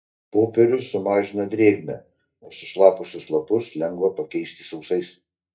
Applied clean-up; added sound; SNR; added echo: neural mask model DeepFilterNet 3.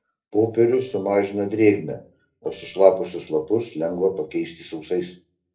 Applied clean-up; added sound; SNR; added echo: neural separator model SepFormer DNS4.